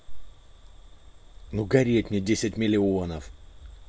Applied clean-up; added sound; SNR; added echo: none; none; none; none.